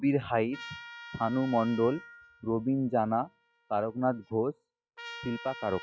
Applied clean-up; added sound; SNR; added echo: classical method log-MMSE.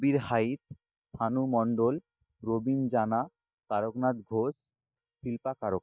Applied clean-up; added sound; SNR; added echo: neural mask model DeepFilterNet 3.